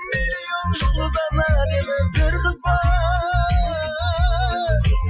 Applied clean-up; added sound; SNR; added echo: classical method Wiener filter.